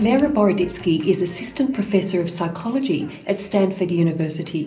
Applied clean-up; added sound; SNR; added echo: none; none; none; reverberation time 0.5 s.